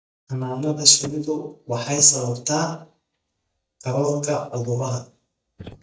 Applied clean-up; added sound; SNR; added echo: neural mask model DeepFilterNet 3.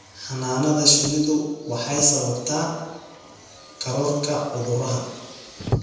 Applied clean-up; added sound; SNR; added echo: none; Car; 12 dB; reverberation time 1.1 s.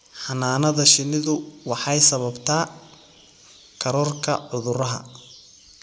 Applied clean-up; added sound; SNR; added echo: none; none; none; none.